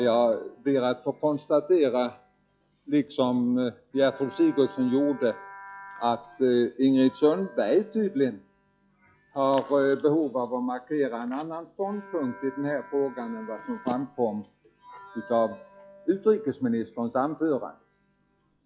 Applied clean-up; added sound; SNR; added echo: classical method log-MMSE.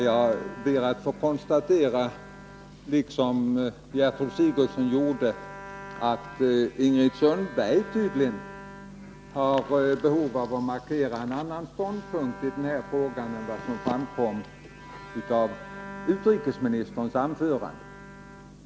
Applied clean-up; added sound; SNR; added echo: none; Bowed string instrument; 17 dB; none.